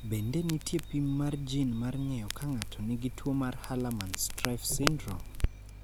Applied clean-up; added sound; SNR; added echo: none; Crackle; 4 dB; none.